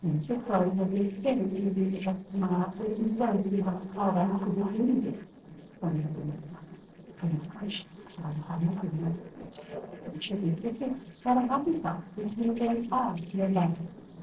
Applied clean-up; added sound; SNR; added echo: neural separator model SepFormer DNS4.